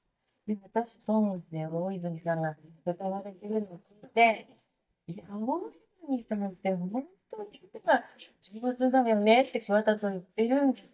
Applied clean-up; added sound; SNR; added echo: neural mask model DeepFilterNet 3.